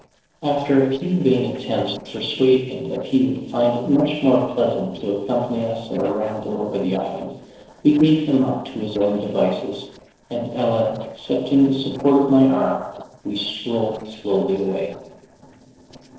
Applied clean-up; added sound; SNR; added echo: neural separator model SepFormer DNS4.